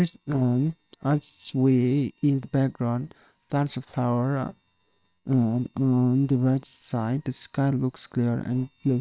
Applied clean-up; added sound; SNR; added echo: neural separator model SepFormer WHAM!.